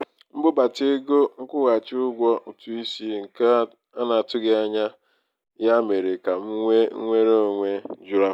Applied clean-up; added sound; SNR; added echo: none; none; none; none.